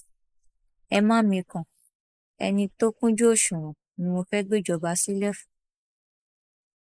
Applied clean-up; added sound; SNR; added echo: neural mask model Resemble Enhance denoiser.